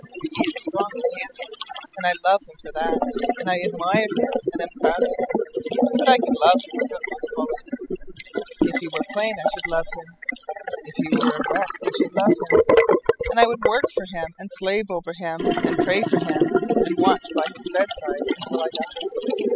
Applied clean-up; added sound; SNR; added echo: classical method spectral subtraction.